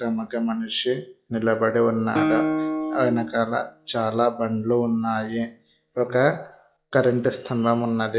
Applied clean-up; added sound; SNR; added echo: classical method log-MMSE.